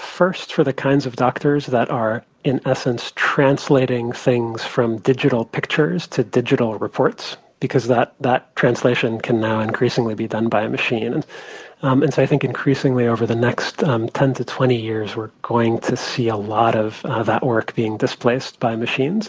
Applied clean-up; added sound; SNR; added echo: none; none; none; none.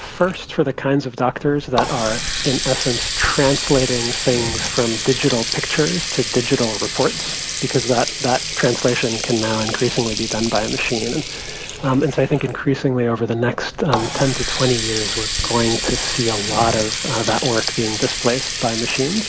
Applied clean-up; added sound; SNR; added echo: none; Water tap, faucet; 5 dB; none.